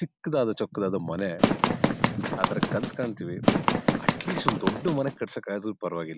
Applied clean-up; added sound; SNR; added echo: none; Run; -4 dB; none.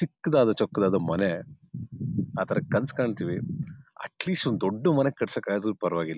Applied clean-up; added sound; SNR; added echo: none; none; none; none.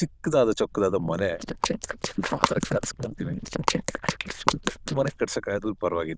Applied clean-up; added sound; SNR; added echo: neural diffusion model UNIVERSE++.